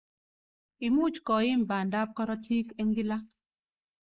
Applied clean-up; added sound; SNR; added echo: neural mask model Resemble Enhance denoiser.